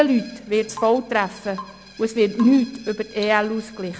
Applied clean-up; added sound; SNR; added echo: none; Screech + Drip / Water tap, faucet / Rain; 20 dB; none.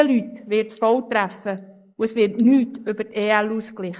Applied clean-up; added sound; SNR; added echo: neural mask model Resemble Enhance denoiser.